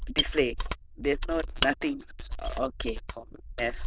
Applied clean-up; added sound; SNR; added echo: neural diffusion model UNIVERSE++.